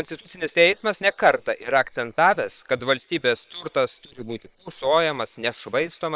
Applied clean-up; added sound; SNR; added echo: neural separator model SepFormer WHAM!.